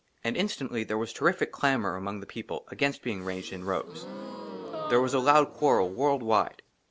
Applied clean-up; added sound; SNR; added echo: none; Gasp; 13 dB; none.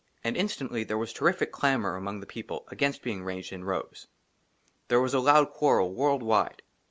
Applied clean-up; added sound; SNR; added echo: none; none; none; none.